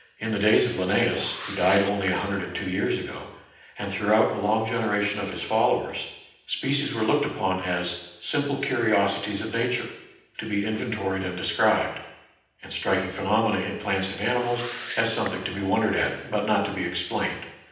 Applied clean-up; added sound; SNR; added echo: none; Whoosh, swoosh, swish; 13 dB; reverberation time 0.9 s.